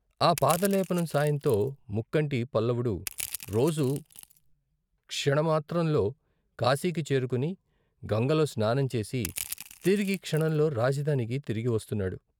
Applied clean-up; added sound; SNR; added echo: none; Crushing; 13 dB; none.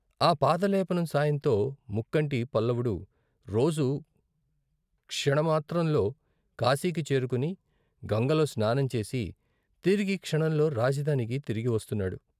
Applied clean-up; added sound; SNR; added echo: none; none; none; none.